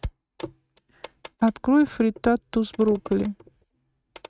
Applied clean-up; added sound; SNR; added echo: neural mask model RNNoise.